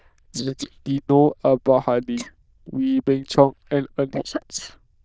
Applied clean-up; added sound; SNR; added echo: neural diffusion model UNIVERSE++.